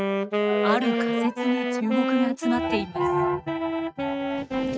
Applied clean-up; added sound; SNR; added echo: neural mask model RNNoise.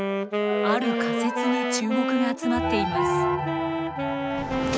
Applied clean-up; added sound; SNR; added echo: none; Wind instrument, woodwind instrument; -1 dB; none.